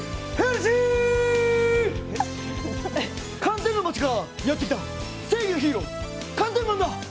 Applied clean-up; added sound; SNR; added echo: none; none; none; none.